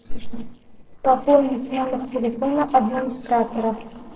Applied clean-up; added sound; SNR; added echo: neural separator model SepFormer DNS4.